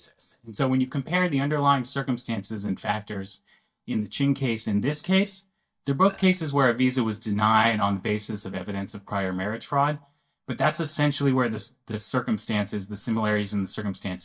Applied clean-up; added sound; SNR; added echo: neural mask model DeepFilterNet 3.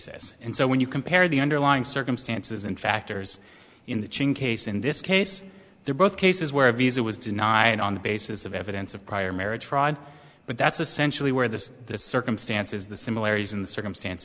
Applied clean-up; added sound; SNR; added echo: none; none; none; none.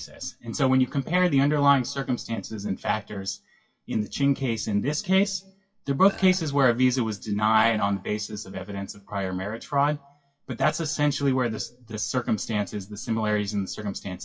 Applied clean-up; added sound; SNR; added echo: classical method WPE with log-MMSE.